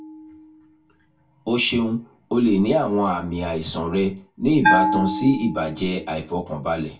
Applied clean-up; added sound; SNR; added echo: none; Bell; 6 dB; reverberation time 0.2 s.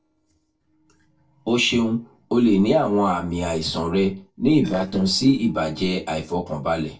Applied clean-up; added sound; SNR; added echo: neural separator model SepFormer DNS4.